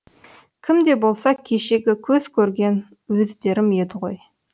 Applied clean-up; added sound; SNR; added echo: none; none; none; none.